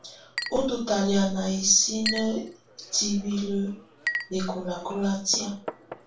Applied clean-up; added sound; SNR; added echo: none; Chink, clink; 11 dB; reverberation time 0.3 s.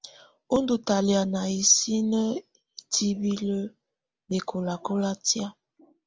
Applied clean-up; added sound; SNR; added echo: none; none; none; none.